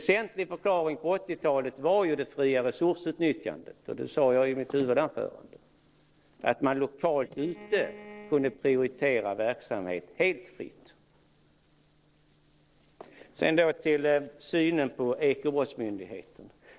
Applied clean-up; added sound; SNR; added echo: neural separator model SepFormer DNS4.